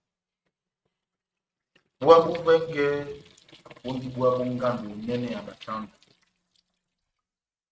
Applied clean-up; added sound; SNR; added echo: neural mask model RNNoise.